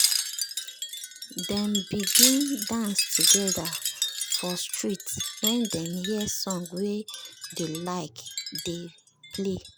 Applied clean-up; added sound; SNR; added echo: none; Wind chime; -2 dB; none.